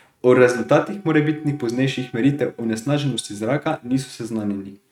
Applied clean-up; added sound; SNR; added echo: neural mask model RNNoise.